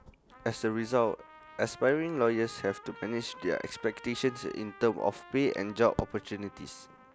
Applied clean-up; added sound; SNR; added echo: none; Trumpet; 19 dB; none.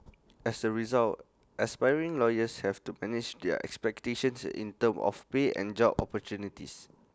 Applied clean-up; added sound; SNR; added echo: none; none; none; none.